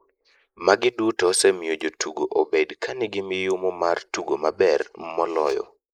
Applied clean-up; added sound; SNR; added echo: neural mask model Resemble Enhance denoiser.